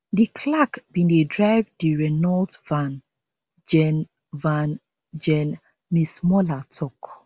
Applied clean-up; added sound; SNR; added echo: none; none; none; none.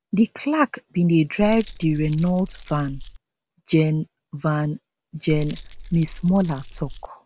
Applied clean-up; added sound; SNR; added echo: none; Keys jangling; 12 dB; none.